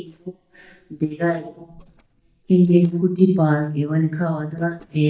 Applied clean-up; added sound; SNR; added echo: neural mask model DeepFilterNet 3.